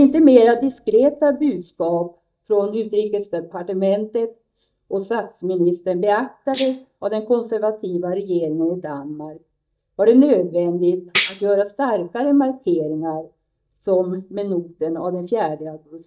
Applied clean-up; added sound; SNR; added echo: neural mask model DeepFilterNet 3.